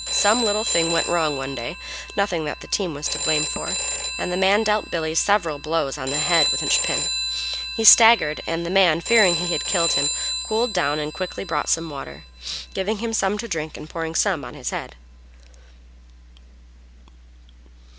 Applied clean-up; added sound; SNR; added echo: none; Telephone; 5 dB; none.